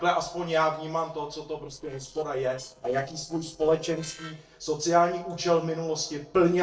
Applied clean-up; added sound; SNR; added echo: neural separator model SepFormer DNS4.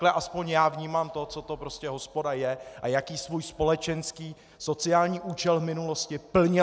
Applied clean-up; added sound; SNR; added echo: none; none; none; none.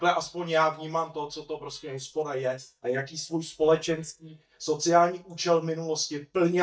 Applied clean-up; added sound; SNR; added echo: neural mask model DeepFilterNet 3.